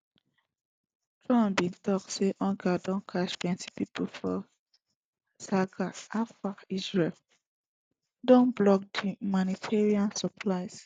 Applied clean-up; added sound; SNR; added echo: none; none; none; none.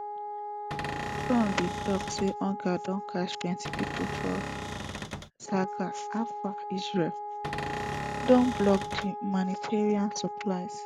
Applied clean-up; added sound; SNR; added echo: none; Cupboard open or close / Door + Wind instrument, woodwind instrument; 5 dB; none.